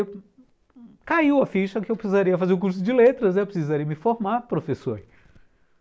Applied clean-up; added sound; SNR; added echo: none; none; none; none.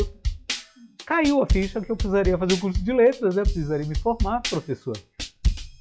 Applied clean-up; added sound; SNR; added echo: classical method log-MMSE.